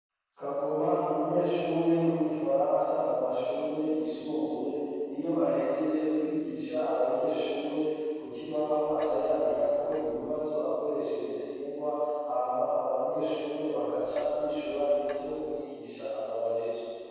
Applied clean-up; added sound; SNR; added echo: neural separator model SepFormer DNS4.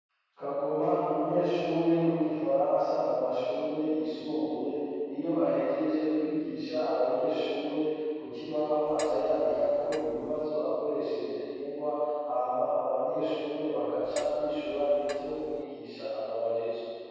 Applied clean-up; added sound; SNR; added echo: none; Clock; 19 dB; reverberation time 2.2 s.